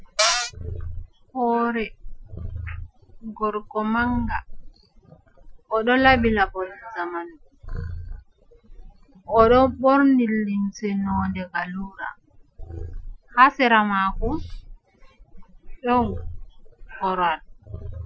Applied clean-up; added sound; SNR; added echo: classical method Wiener filter.